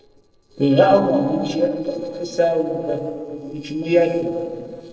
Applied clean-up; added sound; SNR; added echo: neural separator model SepFormer DNS4.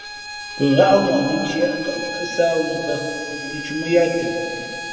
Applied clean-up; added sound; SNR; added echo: none; Bowed string instrument; 10 dB; reverberation time 2.3 s.